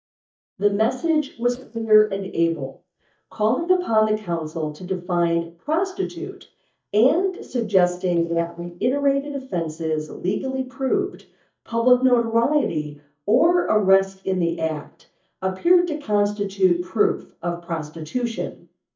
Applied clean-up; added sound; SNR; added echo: neural mask model DeepFilterNet 3.